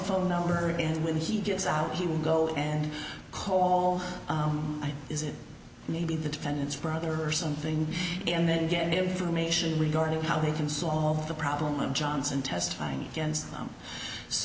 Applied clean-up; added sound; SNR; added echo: none; none; none; none.